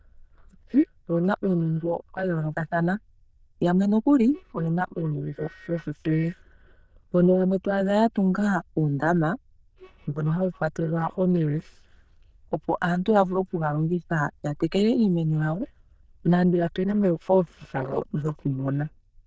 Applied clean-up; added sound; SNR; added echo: neural diffusion model UNIVERSE++.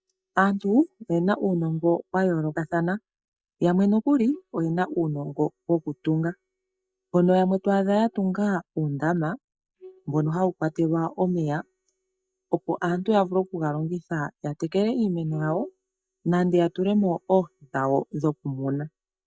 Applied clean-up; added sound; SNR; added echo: neural mask model DeepFilterNet 3.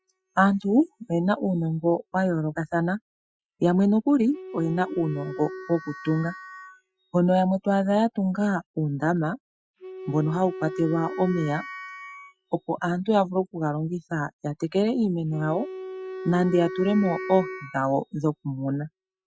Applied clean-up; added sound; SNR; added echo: classical method Wiener filter.